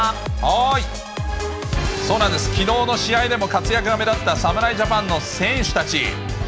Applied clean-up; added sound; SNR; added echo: none; none; none; none.